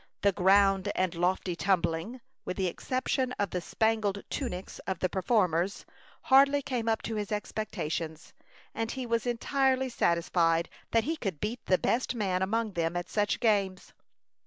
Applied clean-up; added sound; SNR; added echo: none; Marimba, xylophone / Wood; 10 dB; none.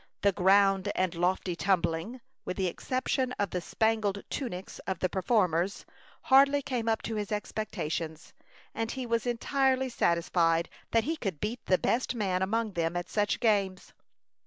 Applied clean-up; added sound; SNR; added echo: none; none; none; none.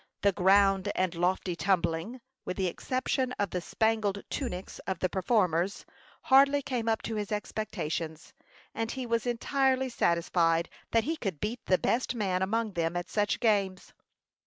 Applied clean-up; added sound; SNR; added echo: neural mask model RNNoise.